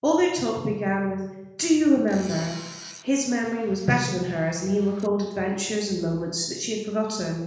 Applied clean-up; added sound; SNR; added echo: none; Tools; 20 dB; reverberation time 1.1 s.